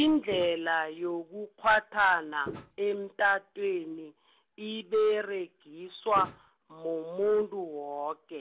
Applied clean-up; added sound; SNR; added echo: none; Walk, footsteps; 11 dB; none.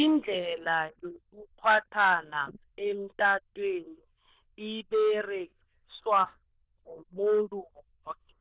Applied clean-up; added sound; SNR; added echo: neural diffusion model UNIVERSE++.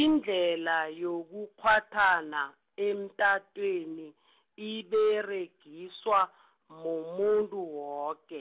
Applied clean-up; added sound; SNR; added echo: none; none; none; none.